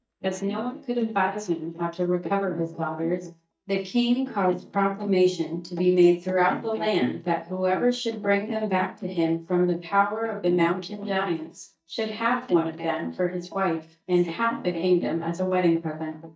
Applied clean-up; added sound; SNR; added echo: neural mask model DeepFilterNet 3.